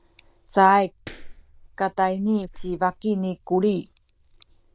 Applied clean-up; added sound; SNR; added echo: neural diffusion model UNIVERSE++.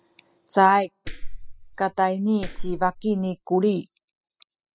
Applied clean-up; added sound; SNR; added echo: classical method spectral subtraction.